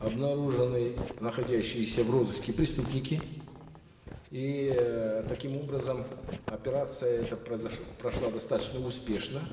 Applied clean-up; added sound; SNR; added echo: none; Walk, footsteps; 12 dB; reverberation time 1.7 s.